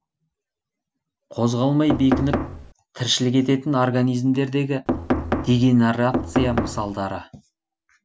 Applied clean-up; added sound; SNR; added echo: none; Knock; 2 dB; none.